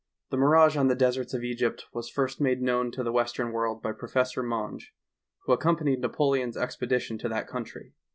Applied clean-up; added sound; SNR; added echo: none; none; none; none.